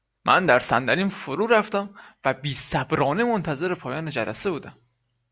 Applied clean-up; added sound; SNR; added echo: none; none; none; none.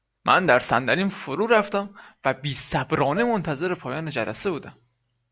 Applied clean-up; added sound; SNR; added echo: none; Dishes, pots, and pans; 15 dB; none.